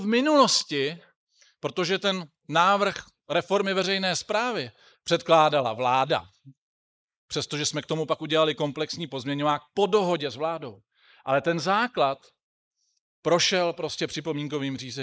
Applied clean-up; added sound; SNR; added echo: neural mask model Resemble Enhance denoiser.